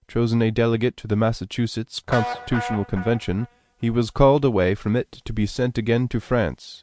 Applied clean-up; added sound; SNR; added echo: neural mask model RNNoise.